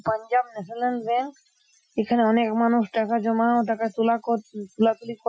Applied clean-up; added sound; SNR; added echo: classical method Wiener filter.